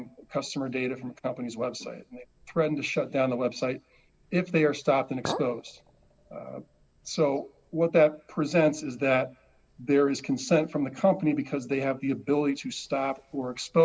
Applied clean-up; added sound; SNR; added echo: none; Chink, clink; 12 dB; none.